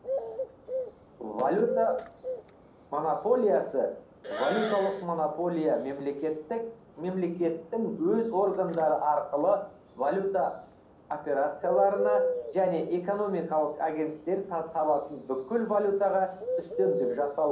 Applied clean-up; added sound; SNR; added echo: none; Bird; 8 dB; reverberation time 0.6 s.